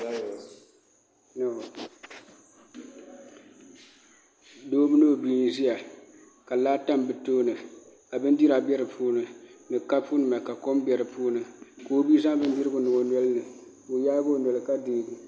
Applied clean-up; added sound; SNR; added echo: none; none; none; none.